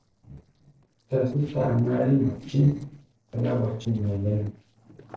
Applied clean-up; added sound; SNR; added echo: neural separator model SepFormer DNS4.